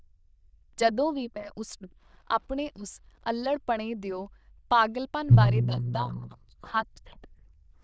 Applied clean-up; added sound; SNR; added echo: neural diffusion model UNIVERSE++.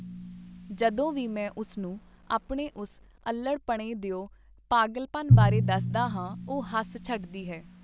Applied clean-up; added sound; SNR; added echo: none; Drum; -1 dB; none.